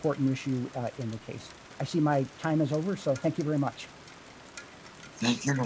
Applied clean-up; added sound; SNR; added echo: none; Rain; 18 dB; none.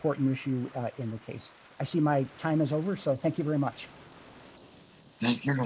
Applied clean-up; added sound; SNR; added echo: neural mask model Resemble Enhance denoiser.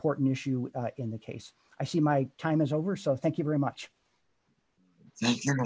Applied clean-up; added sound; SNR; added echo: none; none; none; none.